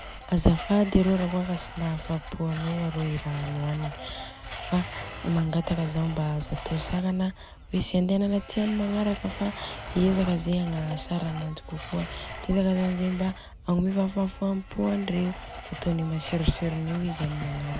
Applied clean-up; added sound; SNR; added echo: none; Domestic sounds, home sounds; 13 dB; none.